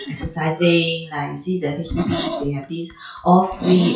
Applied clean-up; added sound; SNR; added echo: classical method WPE with log-MMSE.